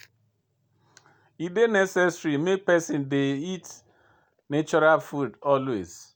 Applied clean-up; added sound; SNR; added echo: none; none; none; none.